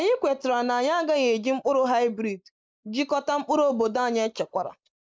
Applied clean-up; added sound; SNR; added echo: neural mask model Resemble Enhance denoiser.